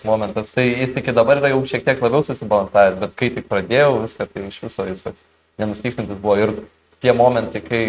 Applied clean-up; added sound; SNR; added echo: neural mask model RNNoise.